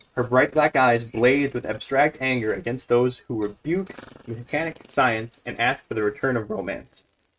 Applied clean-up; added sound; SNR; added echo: neural mask model RNNoise.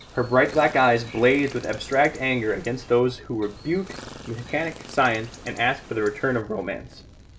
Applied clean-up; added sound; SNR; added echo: none; Chirp, tweet; 19 dB; none.